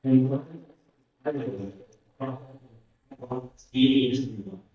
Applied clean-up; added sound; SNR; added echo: neural mask model DeepFilterNet 3.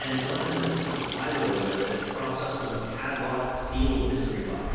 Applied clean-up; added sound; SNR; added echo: none; Stream; 4 dB; reverberation time 2.1 s.